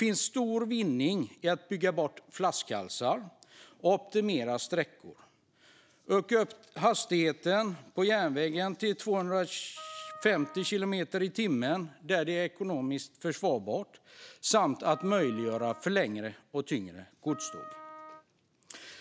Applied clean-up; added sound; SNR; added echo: none; Wind instrument, woodwind instrument; 17 dB; none.